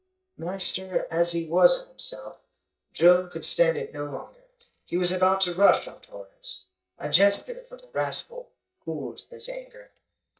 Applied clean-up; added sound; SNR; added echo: neural mask model DeepFilterNet 3.